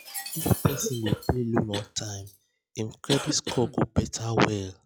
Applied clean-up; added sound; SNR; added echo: classical method log-MMSE.